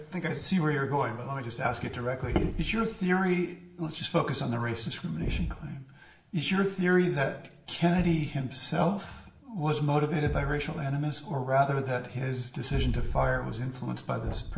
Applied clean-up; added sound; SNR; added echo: none; Thump, thud; 10 dB; reverberation time 0.6 s.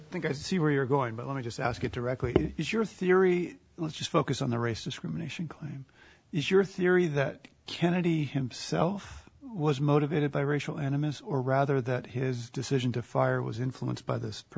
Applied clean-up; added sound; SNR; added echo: none; none; none; none.